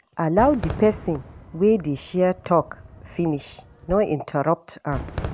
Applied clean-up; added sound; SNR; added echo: none; Fireworks; 13 dB; none.